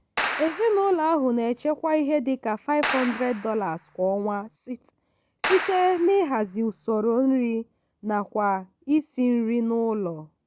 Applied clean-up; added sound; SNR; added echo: none; Clapping; 8 dB; none.